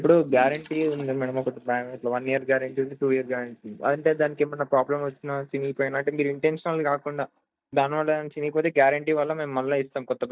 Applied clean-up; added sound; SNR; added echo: neural mask model DeepFilterNet 3.